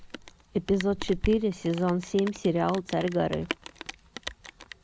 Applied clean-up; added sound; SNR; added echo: none; Rain; 11 dB; none.